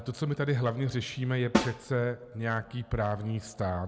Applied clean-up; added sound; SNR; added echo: none; Snare drum; 5 dB; none.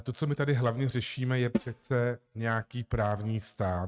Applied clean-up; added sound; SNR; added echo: neural mask model RNNoise.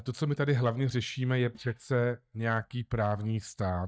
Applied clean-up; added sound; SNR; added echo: neural mask model DeepFilterNet 3.